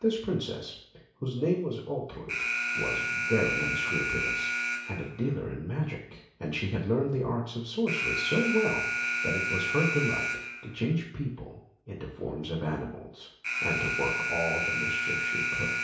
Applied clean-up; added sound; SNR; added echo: none; Alarm; 1 dB; reverberation time 0.6 s.